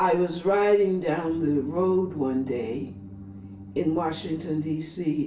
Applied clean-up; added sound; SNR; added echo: none; Organ; 17 dB; reverberation time 0.3 s.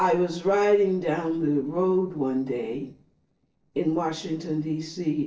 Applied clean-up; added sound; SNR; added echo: neural separator model SepFormer DNS4.